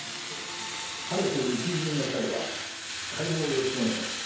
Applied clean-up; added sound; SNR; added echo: none; Fire; 4 dB; reverberation time 0.9 s.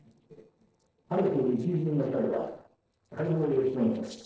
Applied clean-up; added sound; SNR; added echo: neural separator model SepFormer DNS4.